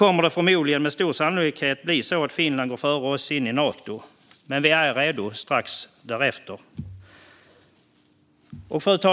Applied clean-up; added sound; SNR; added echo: none; none; none; none.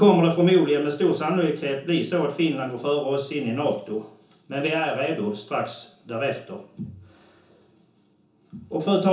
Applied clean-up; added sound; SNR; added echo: none; none; none; reverberation time 0.6 s.